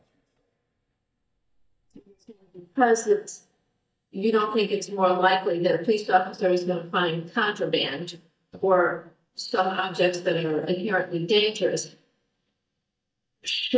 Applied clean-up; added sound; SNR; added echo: neural mask model DeepFilterNet 3.